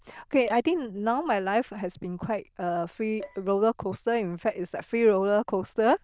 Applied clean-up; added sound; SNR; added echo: neural diffusion model UNIVERSE++.